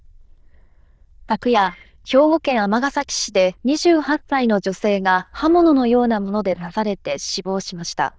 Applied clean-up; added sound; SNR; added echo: neural diffusion model UNIVERSE++.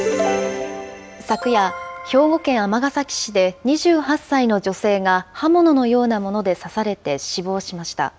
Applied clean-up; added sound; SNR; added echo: none; none; none; none.